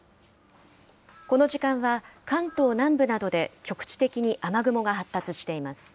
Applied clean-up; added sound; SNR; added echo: none; none; none; none.